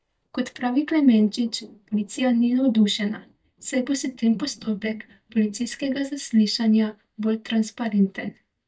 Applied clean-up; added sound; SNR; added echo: neural mask model DeepFilterNet 3.